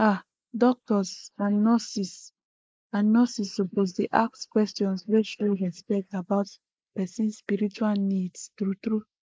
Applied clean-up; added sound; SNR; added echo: neural mask model Resemble Enhance denoiser.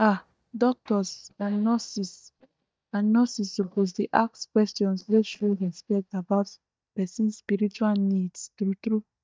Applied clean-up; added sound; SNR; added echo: neural mask model DeepFilterNet 3.